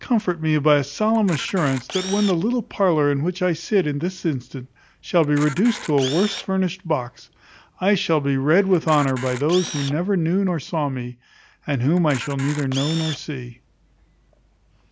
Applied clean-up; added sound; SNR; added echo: none; Camera; 16 dB; none.